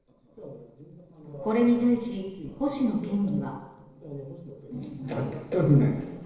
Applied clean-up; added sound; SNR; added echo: neural separator model SepFormer DNS4.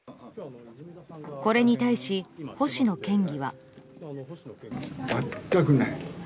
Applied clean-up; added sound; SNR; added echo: none; none; none; none.